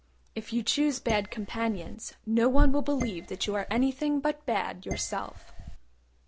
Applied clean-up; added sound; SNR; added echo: none; Dishes, pots, and pans; 12 dB; none.